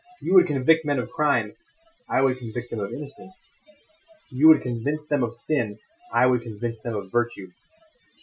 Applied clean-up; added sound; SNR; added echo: classical method Wiener filter.